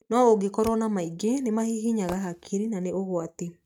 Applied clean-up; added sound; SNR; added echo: neural mask model RNNoise.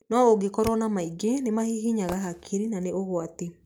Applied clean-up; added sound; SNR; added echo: none; Fireworks; 19 dB; none.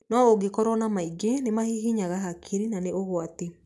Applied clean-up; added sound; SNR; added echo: none; none; none; none.